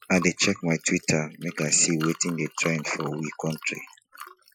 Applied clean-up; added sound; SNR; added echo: classical method Wiener filter.